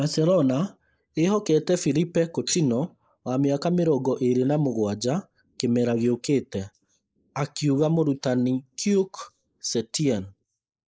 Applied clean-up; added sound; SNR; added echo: neural mask model Resemble Enhance denoiser.